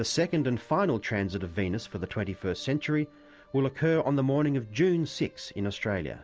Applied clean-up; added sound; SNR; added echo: none; none; none; none.